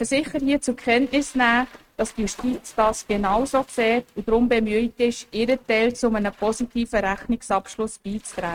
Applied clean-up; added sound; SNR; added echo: neural mask model RNNoise.